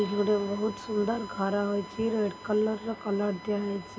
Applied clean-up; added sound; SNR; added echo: none; Bowed string instrument; 17 dB; none.